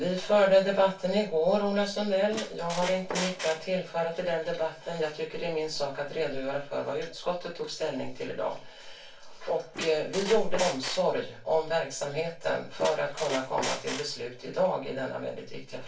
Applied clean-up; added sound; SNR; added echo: none; Squeak; 7 dB; reverberation time 0.2 s.